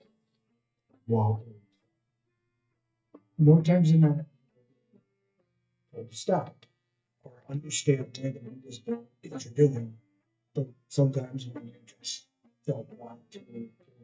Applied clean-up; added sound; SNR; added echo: neural mask model DeepFilterNet 3.